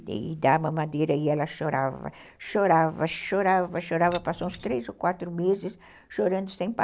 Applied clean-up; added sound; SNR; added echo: none; Keys jangling; 9 dB; none.